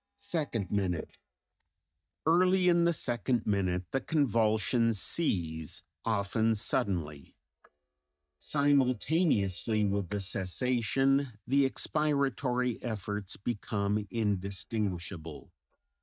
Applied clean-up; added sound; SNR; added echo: neural mask model DeepFilterNet 3.